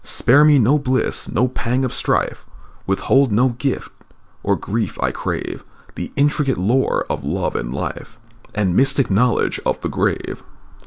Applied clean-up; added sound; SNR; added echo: none; none; none; none.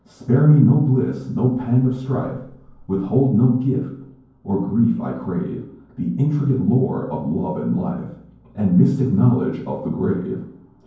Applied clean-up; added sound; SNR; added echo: none; none; none; reverberation time 0.9 s.